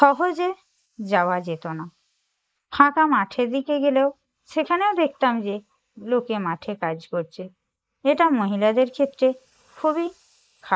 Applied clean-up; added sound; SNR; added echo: neural mask model Resemble Enhance denoiser.